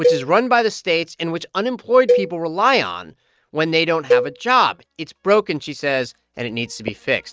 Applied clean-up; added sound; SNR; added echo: neural mask model RNNoise.